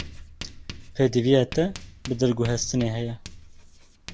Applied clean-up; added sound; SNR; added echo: none; Writing; 14 dB; none.